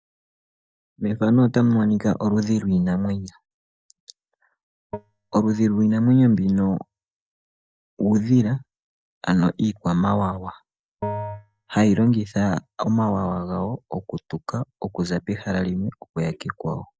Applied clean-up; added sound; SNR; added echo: neural mask model DeepFilterNet 3.